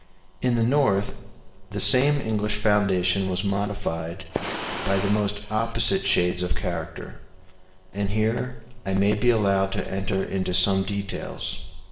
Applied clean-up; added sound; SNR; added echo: none; Fire; 8 dB; reverberation time 1.1 s.